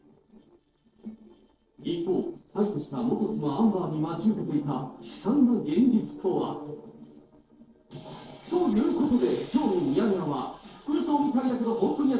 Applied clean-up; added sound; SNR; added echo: neural separator model SepFormer DNS4.